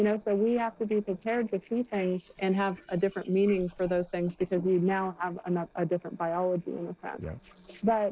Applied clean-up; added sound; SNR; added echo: neural separator model SepFormer DNS4.